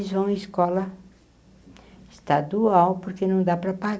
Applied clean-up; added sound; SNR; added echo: none; none; none; none.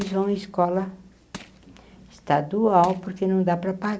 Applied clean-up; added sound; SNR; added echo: none; Crushing; 19 dB; none.